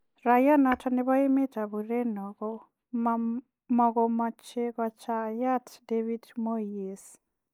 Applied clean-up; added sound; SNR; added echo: neural mask model DeepFilterNet 3.